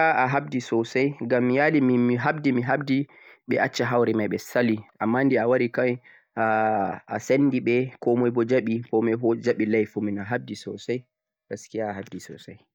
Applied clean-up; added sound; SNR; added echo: neural mask model DeepFilterNet 3.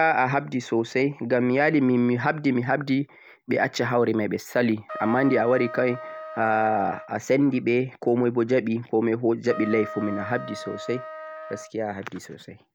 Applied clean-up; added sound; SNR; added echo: none; Trumpet; 13 dB; none.